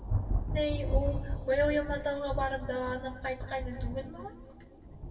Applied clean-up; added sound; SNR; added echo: none; Thunder; 0 dB; reverberation time 2.1 s.